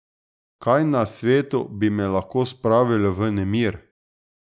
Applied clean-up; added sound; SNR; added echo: none; none; none; none.